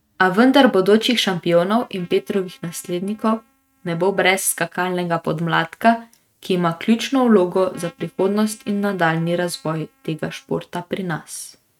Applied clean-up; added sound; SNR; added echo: neural mask model RNNoise.